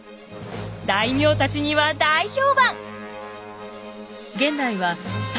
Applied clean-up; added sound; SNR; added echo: none; none; none; none.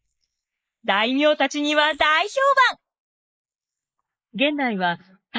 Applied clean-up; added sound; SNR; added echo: neural mask model Resemble Enhance denoiser.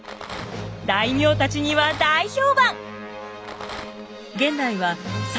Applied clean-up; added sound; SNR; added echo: none; Rattle; 15 dB; none.